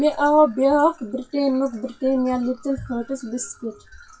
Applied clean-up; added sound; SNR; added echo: classical method WPE with log-MMSE.